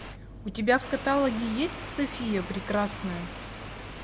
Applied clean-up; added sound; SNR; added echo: none; Water; 12 dB; none.